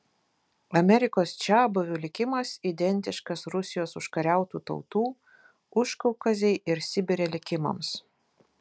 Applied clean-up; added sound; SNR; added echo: none; none; none; none.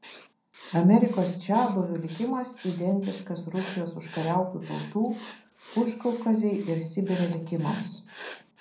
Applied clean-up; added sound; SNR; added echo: none; Writing; 17 dB; reverberation time 0.5 s.